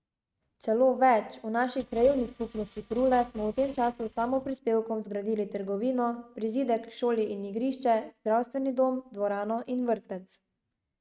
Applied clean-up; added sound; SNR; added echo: neural mask model RNNoise.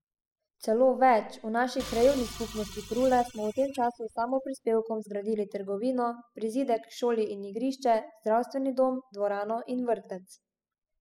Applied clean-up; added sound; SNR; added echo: classical method spectral subtraction.